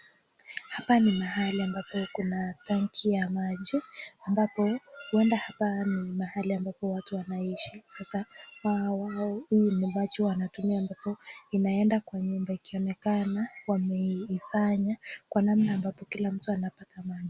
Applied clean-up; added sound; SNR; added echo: none; none; none; none.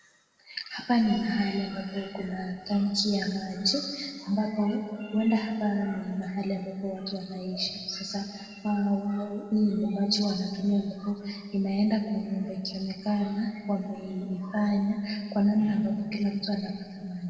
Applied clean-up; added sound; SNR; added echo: none; none; none; reverberation time 1.9 s.